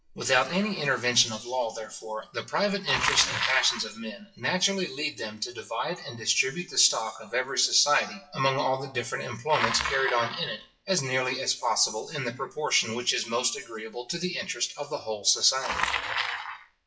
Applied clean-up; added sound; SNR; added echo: classical method WPE with log-MMSE.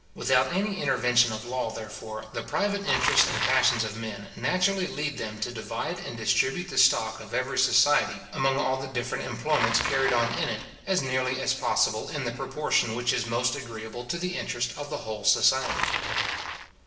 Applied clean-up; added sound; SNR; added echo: none; Bicycle; 9 dB; reverberation time 1.1 s.